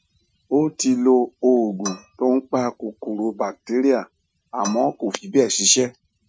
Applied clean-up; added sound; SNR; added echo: classical method Wiener filter.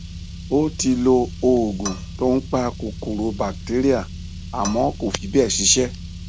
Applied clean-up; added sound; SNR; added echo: none; Car + Cutlery, silverware / Dishes, pots, and pans; 11 dB; none.